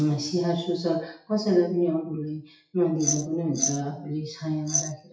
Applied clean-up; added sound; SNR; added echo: classical method WPE with log-MMSE.